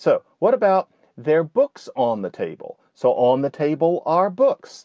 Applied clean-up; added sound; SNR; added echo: none; none; none; none.